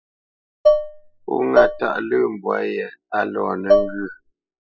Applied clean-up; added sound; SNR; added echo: classical method spectral subtraction.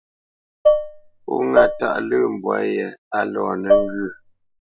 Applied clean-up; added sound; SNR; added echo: none; Dishes, pots, and pans; -3 dB; none.